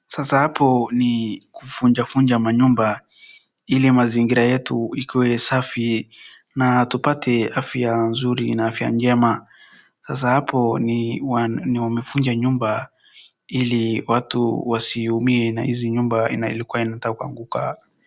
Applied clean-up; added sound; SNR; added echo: none; none; none; none.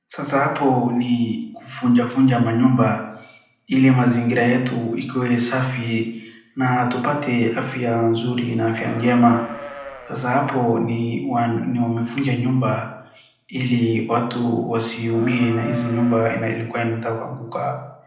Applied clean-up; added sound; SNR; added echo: neural separator model SepFormer DNS4.